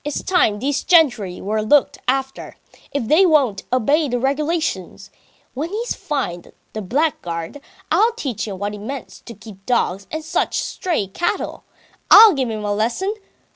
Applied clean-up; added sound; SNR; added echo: none; none; none; none.